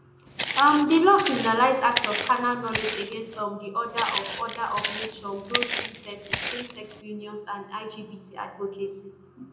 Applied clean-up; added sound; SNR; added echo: none; Walk, footsteps; 6 dB; reverberation time 0.8 s.